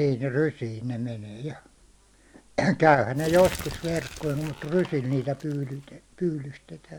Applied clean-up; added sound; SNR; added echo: none; Crumpling, crinkling; 13 dB; none.